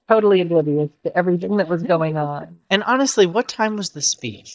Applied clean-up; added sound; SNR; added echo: neural mask model DeepFilterNet 3.